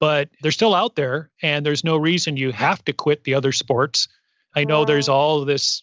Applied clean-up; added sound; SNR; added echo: none; Brass instrument; 13 dB; none.